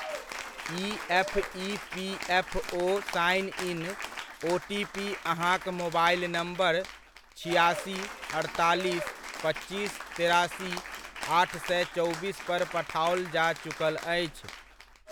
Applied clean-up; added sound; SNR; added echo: none; Applause / Cheering; 10 dB; none.